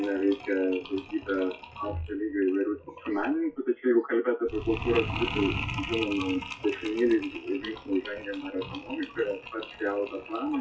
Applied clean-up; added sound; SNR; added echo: classical method WPE with log-MMSE.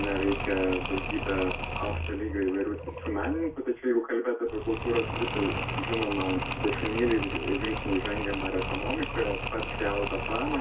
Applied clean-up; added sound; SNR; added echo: none; Mechanisms; 3 dB; reverberation time 0.2 s.